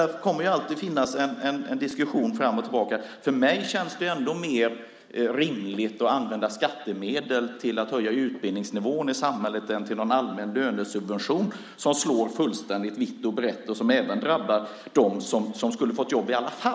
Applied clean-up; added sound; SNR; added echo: none; none; none; none.